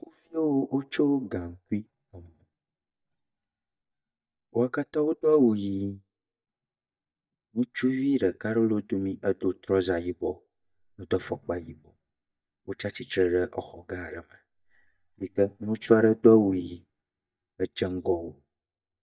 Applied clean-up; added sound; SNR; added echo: neural mask model DeepFilterNet 3.